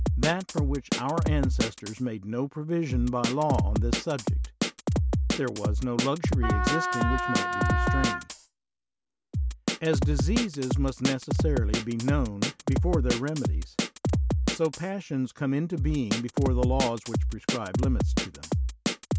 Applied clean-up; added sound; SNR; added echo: none; Wind instrument, woodwind instrument + Drum kit; -3 dB; none.